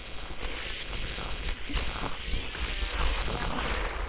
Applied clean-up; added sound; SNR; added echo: neural separator model SepFormer WHAM!.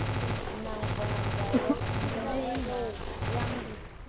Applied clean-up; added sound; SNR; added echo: none; Gunshot, gunfire; -2 dB; none.